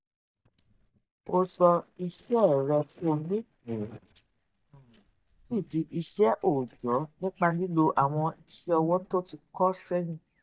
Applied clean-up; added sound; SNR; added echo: neural mask model DeepFilterNet 3.